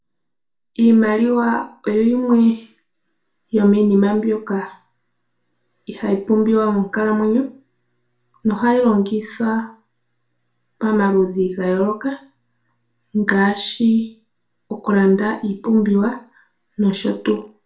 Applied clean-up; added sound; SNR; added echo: none; none; none; reverberation time 0.3 s.